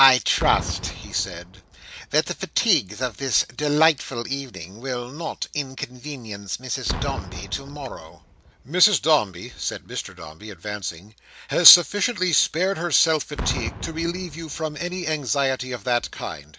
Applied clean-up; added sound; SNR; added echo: none; Boom; 13 dB; none.